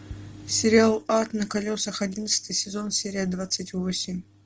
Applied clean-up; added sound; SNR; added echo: none; none; none; none.